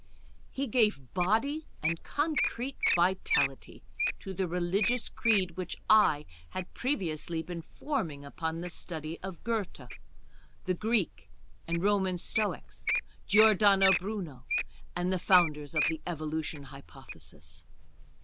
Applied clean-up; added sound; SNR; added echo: none; Wild animals; 5 dB; none.